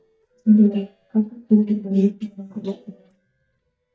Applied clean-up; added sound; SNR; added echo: neural mask model DeepFilterNet 3.